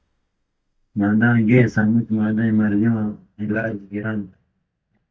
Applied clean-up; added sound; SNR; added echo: neural mask model DeepFilterNet 3.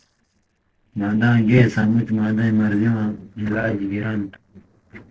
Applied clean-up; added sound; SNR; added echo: neural separator model SepFormer DNS4.